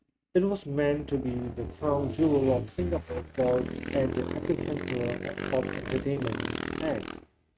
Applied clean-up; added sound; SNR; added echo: neural mask model RNNoise.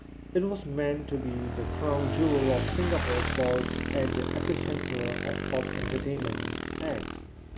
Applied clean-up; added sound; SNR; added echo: none; Motorcycle / Engine; 1 dB; none.